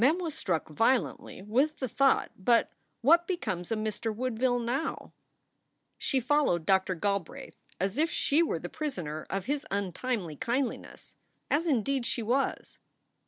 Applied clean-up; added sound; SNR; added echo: none; none; none; none.